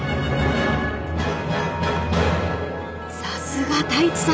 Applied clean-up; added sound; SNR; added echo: none; none; none; none.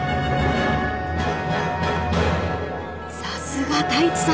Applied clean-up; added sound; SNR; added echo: none; Wind instrument, woodwind instrument; 7 dB; none.